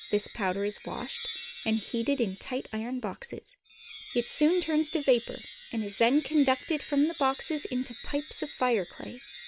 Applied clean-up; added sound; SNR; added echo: none; Wind chime; 16 dB; none.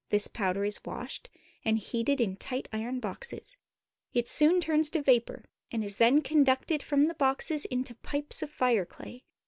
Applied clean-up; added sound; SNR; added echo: none; none; none; none.